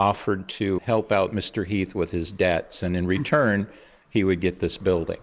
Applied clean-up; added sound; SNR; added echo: none; none; none; none.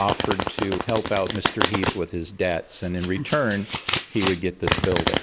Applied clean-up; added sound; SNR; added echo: none; Domestic sounds, home sounds; 2 dB; none.